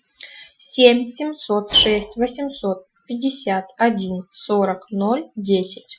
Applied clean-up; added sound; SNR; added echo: classical method Wiener filter.